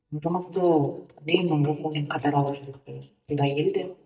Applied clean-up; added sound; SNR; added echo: neural mask model DeepFilterNet 3.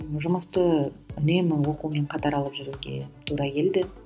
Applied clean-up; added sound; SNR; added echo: none; none; none; none.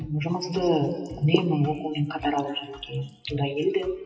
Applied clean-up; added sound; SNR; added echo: classical method WPE with log-MMSE.